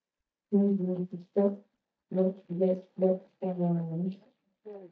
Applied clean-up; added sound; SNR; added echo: neural mask model DeepFilterNet 3.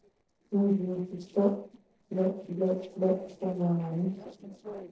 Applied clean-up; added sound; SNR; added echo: neural separator model SepFormer DNS4.